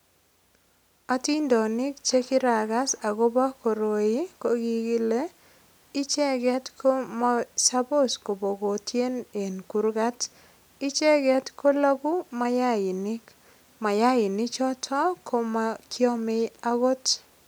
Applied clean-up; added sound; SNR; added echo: none; none; none; none.